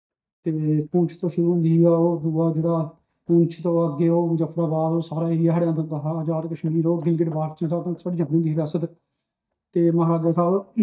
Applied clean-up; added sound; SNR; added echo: neural mask model DeepFilterNet 3.